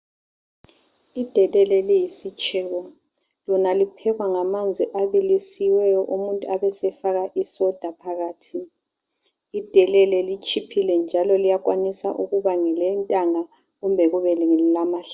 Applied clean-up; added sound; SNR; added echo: none; none; none; none.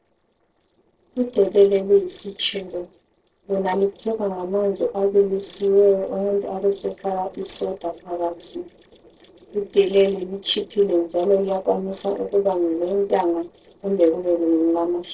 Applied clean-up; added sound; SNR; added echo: neural separator model SepFormer DNS4.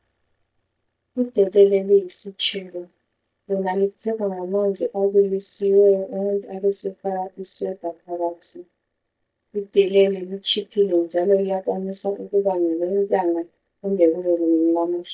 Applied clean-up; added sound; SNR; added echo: neural mask model DeepFilterNet 3.